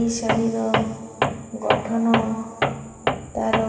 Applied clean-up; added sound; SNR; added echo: none; Tools; 1 dB; reverberation time 2.5 s.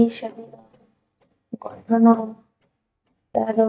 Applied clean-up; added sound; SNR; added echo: neural mask model DeepFilterNet 3.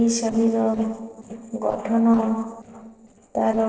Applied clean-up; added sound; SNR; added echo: neural separator model SepFormer DNS4.